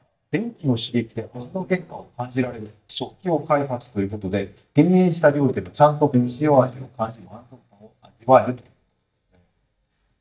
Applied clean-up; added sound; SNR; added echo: neural mask model DeepFilterNet 3.